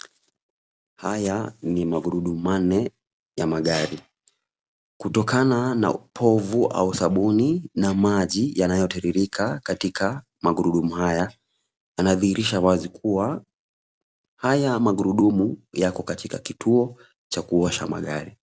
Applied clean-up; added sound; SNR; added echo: none; none; none; none.